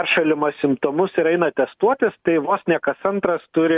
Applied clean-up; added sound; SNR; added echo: none; none; none; none.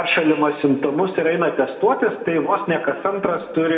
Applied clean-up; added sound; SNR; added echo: none; none; none; reverberation time 1.3 s.